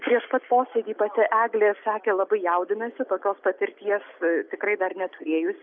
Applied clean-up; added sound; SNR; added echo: none; none; none; none.